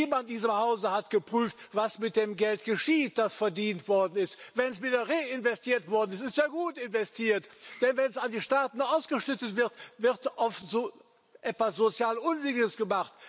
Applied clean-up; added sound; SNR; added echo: none; none; none; none.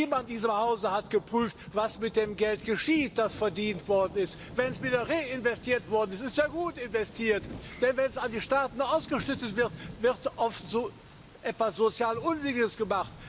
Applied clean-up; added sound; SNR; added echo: none; Thunder; 16 dB; none.